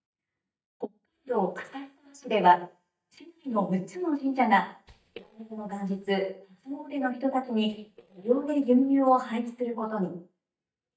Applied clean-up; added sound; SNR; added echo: neural mask model DeepFilterNet 3.